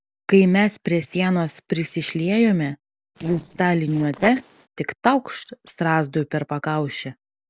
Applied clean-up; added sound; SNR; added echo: neural separator model SepFormer DNS4.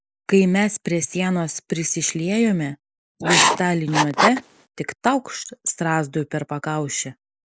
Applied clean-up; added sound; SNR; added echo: neural mask model Resemble Enhance denoiser.